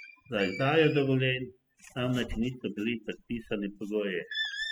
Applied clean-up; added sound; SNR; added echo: classical method spectral subtraction.